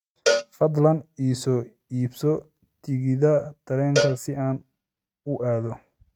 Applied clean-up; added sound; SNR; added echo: neural mask model RNNoise.